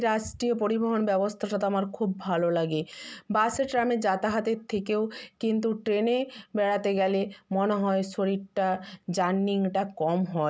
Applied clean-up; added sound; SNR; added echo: none; none; none; none.